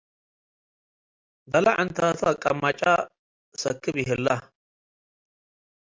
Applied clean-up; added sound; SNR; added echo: none; none; none; none.